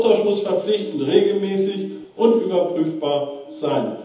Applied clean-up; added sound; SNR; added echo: none; Siren; 17 dB; reverberation time 1.3 s.